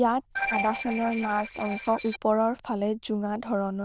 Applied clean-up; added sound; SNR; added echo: neural diffusion model UNIVERSE++.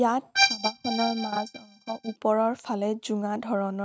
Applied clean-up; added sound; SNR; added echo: neural mask model RNNoise.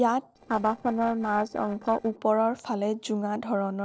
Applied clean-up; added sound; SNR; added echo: neural separator model SepFormer DNS4.